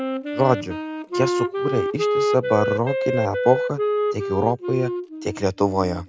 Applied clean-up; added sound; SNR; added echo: none; Wind instrument, woodwind instrument; 1 dB; none.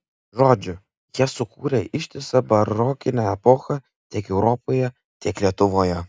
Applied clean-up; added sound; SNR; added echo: none; none; none; none.